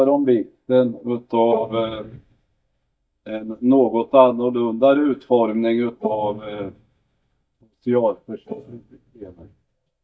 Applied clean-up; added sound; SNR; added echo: neural mask model DeepFilterNet 3.